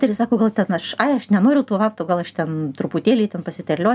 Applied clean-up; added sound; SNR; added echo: none; none; none; none.